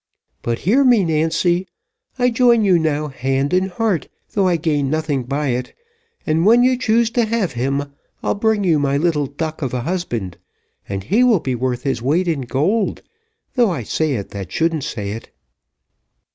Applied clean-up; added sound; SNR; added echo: none; none; none; none.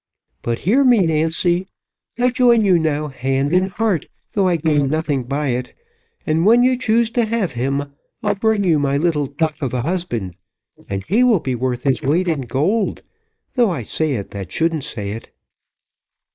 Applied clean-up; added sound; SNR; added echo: neural mask model Resemble Enhance denoiser.